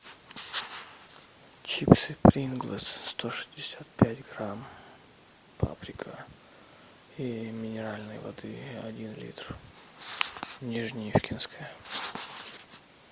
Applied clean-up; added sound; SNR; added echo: none; none; none; none.